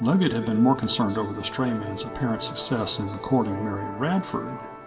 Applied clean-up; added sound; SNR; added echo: none; Musical instrument; 11 dB; reverberation time 1.9 s.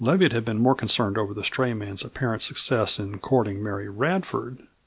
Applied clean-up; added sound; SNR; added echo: none; none; none; none.